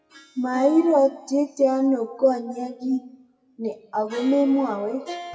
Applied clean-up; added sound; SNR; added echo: classical method WPE with log-MMSE.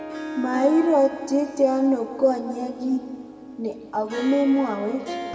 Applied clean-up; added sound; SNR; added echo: none; Harp; 12 dB; reverberation time 2.1 s.